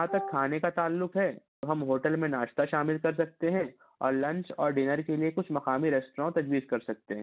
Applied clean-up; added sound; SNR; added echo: none; Wind instrument, woodwind instrument; 9 dB; none.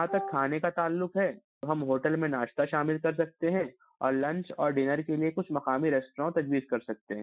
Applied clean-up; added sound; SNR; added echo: classical method Wiener filter.